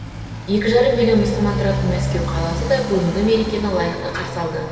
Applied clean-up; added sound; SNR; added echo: none; Motorcycle; 5 dB; reverberation time 2.5 s.